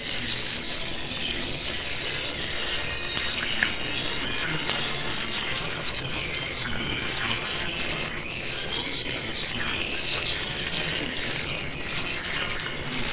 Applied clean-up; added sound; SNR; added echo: neural separator model SepFormer WHAMR!.